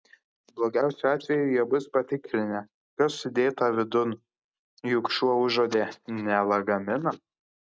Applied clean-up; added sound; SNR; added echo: none; none; none; none.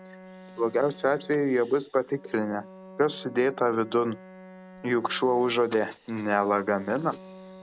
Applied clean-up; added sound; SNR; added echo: none; Bowed string instrument + Hiss; 19 dB; none.